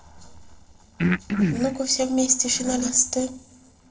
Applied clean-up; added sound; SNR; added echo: neural separator model SepFormer DNS4.